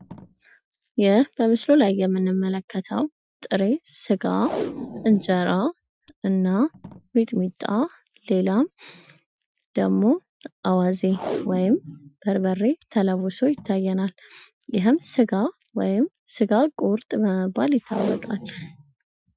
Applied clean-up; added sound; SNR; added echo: classical method Wiener filter.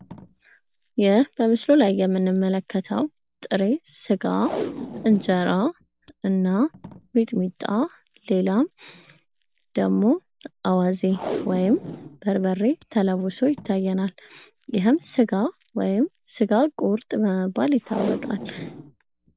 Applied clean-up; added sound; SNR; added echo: none; Packing tape, duct tape; 15 dB; none.